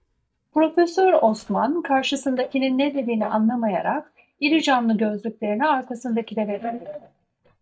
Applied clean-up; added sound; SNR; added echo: neural mask model DeepFilterNet 3.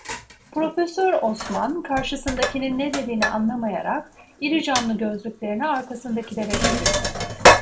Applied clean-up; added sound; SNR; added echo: none; Sink (filling or washing); 0 dB; reverberation time 0.3 s.